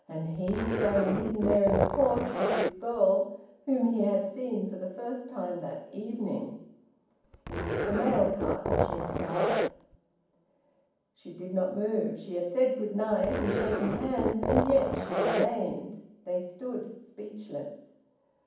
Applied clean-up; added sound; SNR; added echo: none; Zipper (clothing); 0 dB; reverberation time 1.2 s.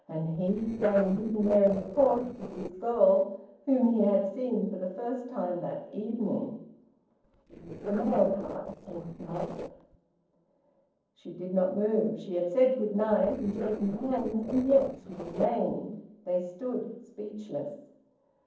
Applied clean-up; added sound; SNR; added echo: neural separator model SepFormer DNS4.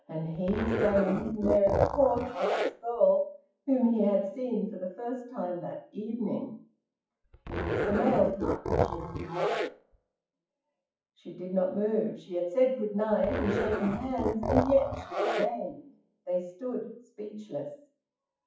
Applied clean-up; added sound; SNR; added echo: classical method WPE with log-MMSE.